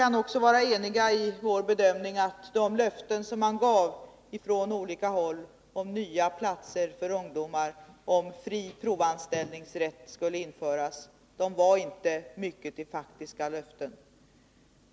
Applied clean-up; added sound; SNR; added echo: none; none; none; none.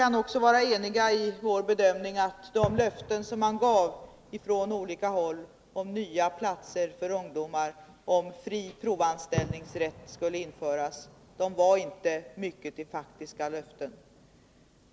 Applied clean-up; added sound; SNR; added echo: none; Fireworks; 16 dB; none.